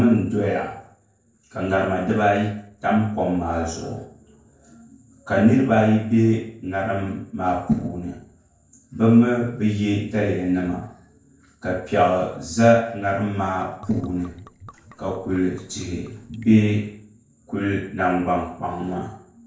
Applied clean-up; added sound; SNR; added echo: neural separator model SepFormer DNS4.